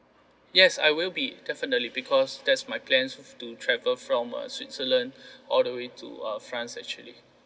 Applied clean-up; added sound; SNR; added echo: none; none; none; none.